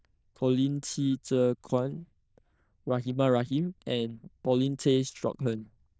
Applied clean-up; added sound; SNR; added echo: neural diffusion model UNIVERSE++.